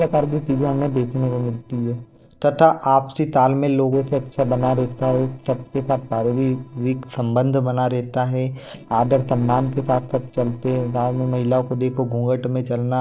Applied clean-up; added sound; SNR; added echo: neural separator model SepFormer DNS4.